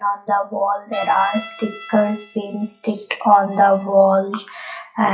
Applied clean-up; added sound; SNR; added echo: classical method WPE with log-MMSE.